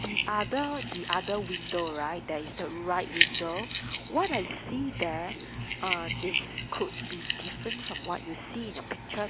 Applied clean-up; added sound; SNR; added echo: none; Bell; 1 dB; none.